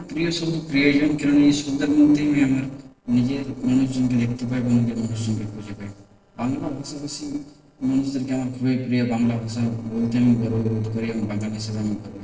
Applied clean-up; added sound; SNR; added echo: neural separator model SepFormer DNS4.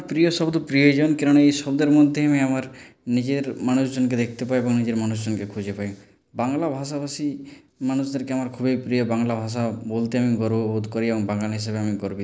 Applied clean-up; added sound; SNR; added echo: none; none; none; none.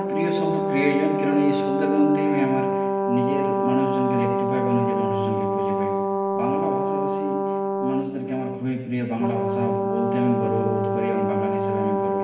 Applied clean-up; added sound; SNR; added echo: none; Brass instrument; -2 dB; reverberation time 1.2 s.